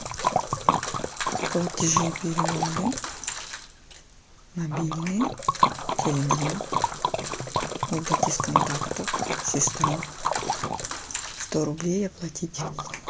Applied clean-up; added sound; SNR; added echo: none; Liquid; -2 dB; none.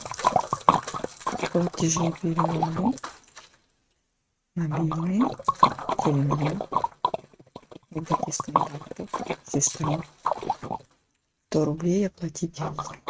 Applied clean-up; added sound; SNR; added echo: neural mask model RNNoise.